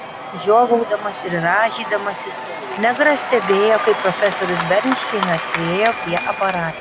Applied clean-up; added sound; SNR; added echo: none; Applause / Crowd / Cheering; 6 dB; none.